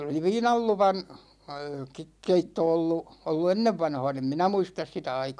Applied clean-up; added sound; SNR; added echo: none; none; none; none.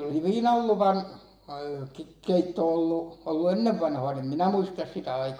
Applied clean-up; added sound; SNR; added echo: none; none; none; reverberation time 0.8 s.